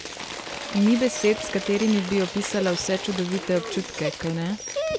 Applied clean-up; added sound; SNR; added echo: none; Applause / Crowd / Cheering + Dog; 7 dB; none.